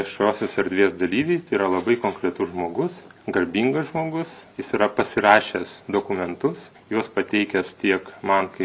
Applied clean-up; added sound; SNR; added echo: none; none; none; none.